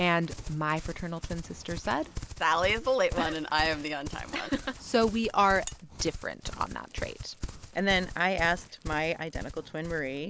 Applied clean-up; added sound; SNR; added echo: none; Livestock, farm animals, working animals; 11 dB; none.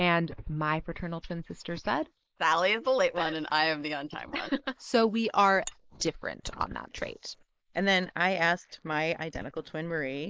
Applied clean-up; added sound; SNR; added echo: neural mask model Resemble Enhance denoiser.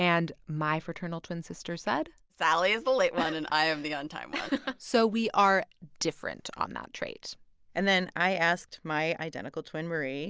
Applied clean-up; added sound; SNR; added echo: none; none; none; none.